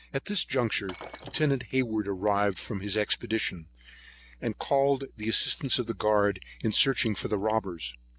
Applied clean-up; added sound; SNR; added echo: none; Shatter; 16 dB; none.